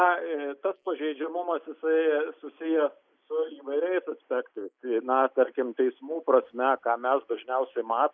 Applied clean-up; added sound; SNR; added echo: neural mask model Resemble Enhance denoiser.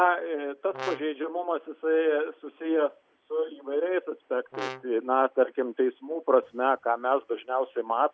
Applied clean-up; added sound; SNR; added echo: none; Brass instrument; 12 dB; none.